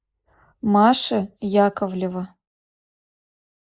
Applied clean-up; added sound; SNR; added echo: neural mask model Resemble Enhance denoiser.